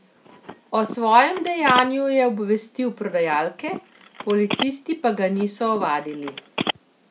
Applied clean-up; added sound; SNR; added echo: none; Telephone; 11 dB; none.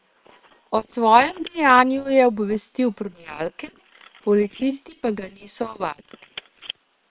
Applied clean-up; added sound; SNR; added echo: neural separator model SepFormer WHAM!.